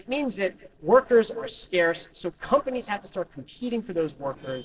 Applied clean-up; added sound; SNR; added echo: neural separator model SepFormer DNS4.